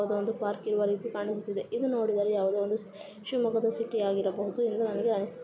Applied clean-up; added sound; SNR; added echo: none; none; none; none.